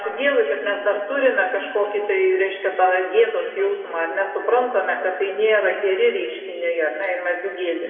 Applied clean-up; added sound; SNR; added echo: none; none; none; reverberation time 2.1 s.